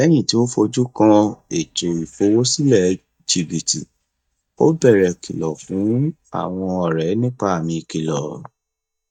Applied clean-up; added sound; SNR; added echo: neural mask model DeepFilterNet 3.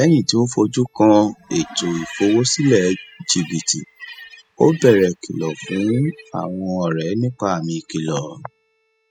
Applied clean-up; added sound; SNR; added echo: classical method spectral subtraction.